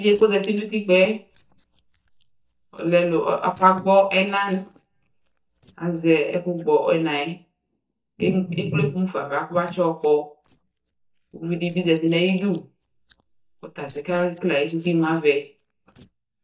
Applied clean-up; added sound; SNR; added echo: neural mask model DeepFilterNet 3.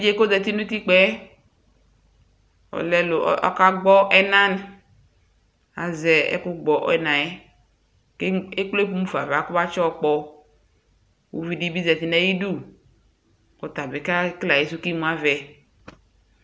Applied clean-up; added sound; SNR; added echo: none; none; none; none.